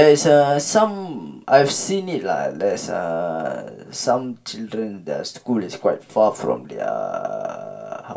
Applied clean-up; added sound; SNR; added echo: none; none; none; reverberation time 0.2 s.